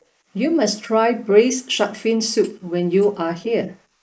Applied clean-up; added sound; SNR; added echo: neural mask model Resemble Enhance denoiser.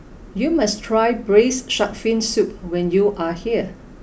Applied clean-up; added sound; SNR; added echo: none; none; none; none.